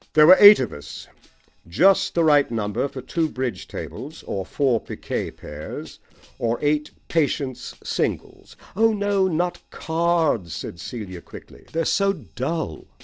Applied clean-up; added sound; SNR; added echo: neural separator model SepFormer DNS4.